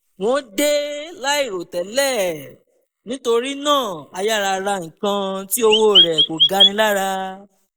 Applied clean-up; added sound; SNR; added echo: neural mask model Resemble Enhance denoiser.